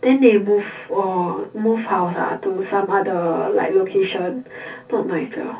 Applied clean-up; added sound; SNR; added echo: none; none; none; reverberation time 0.3 s.